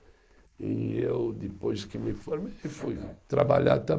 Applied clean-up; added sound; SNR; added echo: neural mask model Resemble Enhance denoiser.